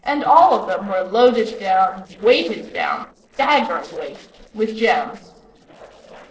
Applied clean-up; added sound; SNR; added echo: neural separator model SepFormer DNS4.